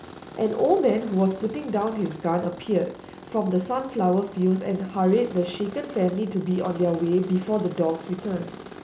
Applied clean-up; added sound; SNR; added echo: none; Tools; 17 dB; none.